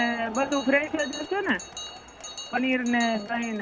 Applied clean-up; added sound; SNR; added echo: none; Bell + Crowd; 12 dB; none.